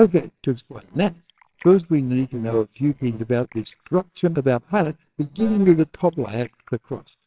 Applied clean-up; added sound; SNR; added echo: neural separator model SepFormer WHAMR!.